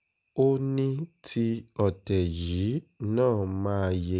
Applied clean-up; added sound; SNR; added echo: none; none; none; none.